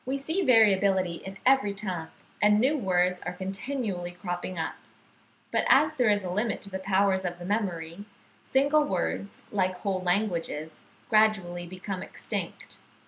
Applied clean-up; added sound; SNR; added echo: none; none; none; none.